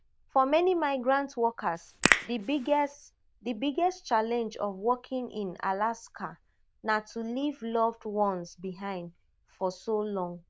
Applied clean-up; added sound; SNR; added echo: neural diffusion model UNIVERSE++.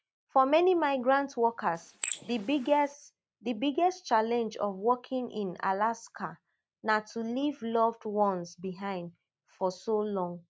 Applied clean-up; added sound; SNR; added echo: neural mask model Resemble Enhance denoiser.